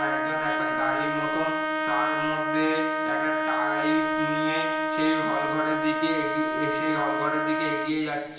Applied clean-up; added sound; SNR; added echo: none; Trumpet; -2 dB; reverberation time 1.1 s.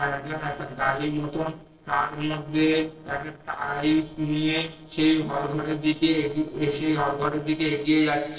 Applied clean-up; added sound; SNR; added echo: neural separator model SepFormer DNS4.